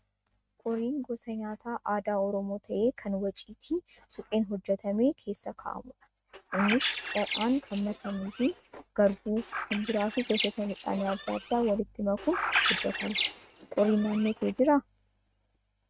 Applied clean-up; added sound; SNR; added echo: neural mask model RNNoise.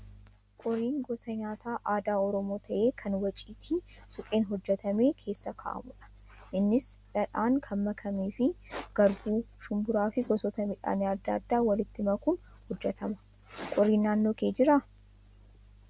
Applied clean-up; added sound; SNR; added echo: none; none; none; none.